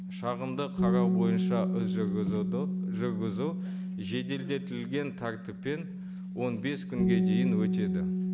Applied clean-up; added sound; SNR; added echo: none; Bass guitar; -4 dB; none.